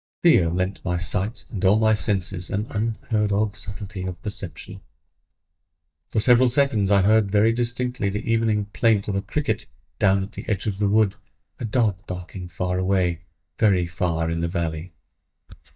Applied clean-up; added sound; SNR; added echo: neural mask model DeepFilterNet 3.